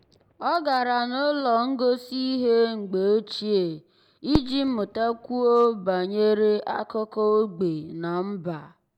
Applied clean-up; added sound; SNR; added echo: none; Fireworks; 17 dB; none.